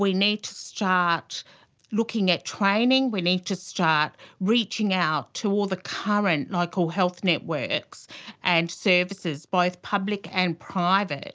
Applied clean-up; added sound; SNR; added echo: none; none; none; none.